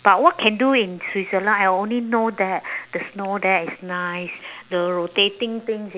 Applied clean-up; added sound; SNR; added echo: none; none; none; none.